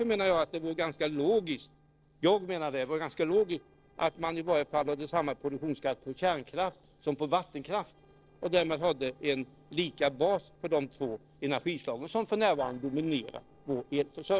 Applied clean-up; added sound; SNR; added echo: neural separator model SepFormer DNS4.